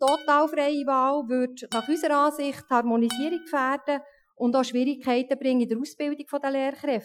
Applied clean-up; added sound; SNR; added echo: classical method Wiener filter.